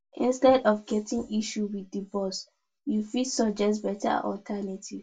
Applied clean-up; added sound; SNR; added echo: none; none; none; reverberation time 0.1 s.